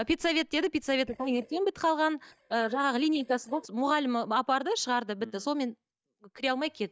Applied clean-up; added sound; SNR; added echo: neural mask model DeepFilterNet 3.